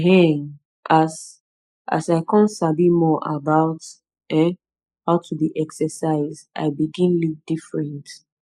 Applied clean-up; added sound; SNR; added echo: neural mask model Resemble Enhance denoiser.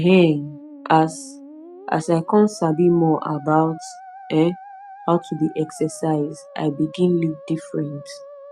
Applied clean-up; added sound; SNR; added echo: none; Musical instrument; 19 dB; none.